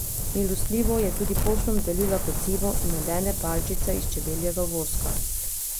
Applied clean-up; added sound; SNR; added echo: none; Wind; -3 dB; none.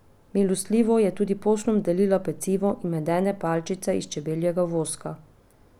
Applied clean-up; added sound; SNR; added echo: none; none; none; none.